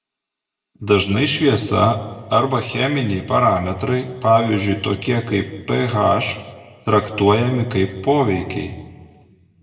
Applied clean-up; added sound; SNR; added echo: none; none; none; reverberation time 1.1 s.